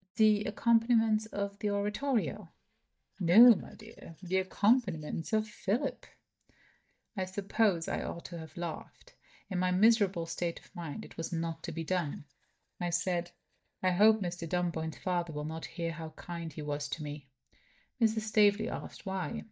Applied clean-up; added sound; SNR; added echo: neural mask model DeepFilterNet 3.